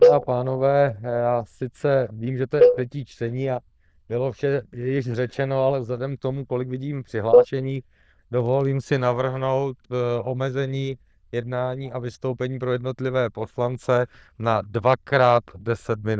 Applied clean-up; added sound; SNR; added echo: neural diffusion model UNIVERSE++.